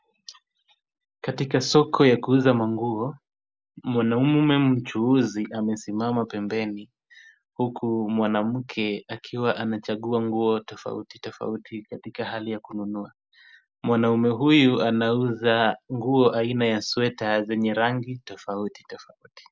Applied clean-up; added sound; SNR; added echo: none; none; none; none.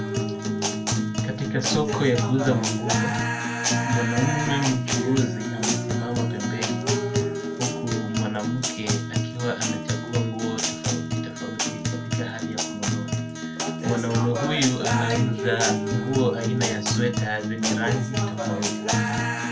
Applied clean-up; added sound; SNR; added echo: none; Guitar; -2 dB; reverberation time 0.2 s.